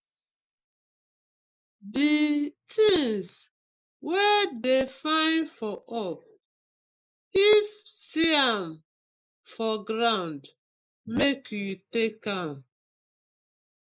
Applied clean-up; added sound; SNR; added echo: neural mask model Resemble Enhance denoiser.